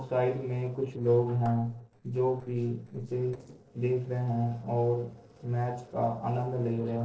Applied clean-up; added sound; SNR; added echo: neural separator model SepFormer DNS4.